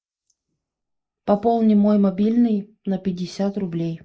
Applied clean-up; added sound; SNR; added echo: neural mask model Resemble Enhance denoiser.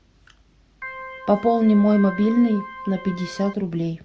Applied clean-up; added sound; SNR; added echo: none; Organ; 14 dB; none.